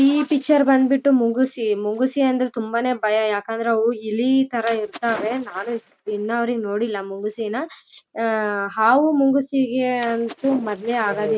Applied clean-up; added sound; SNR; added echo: neural mask model RNNoise.